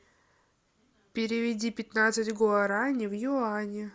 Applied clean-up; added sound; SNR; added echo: none; none; none; none.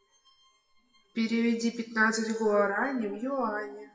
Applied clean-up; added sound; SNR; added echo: classical method WPE with log-MMSE.